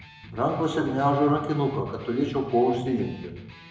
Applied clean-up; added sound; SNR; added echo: none; Electric guitar; 18 dB; reverberation time 0.8 s.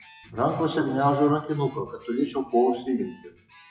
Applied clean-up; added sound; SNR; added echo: classical method WPE with log-MMSE.